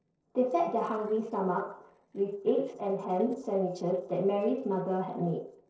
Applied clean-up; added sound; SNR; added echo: neural separator model SepFormer DNS4.